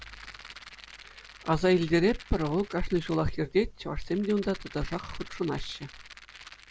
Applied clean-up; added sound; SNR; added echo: none; Rattle; 19 dB; none.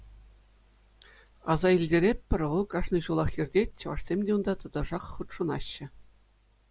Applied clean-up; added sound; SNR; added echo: none; none; none; none.